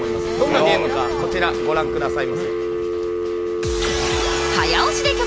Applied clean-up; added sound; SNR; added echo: none; Telephone; 0 dB; none.